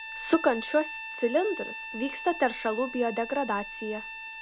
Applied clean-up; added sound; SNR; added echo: none; Bowed string instrument; 10 dB; none.